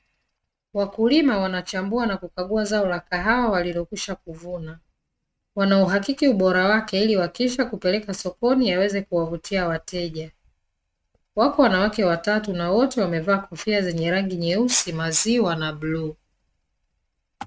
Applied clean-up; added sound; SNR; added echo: neural mask model RNNoise.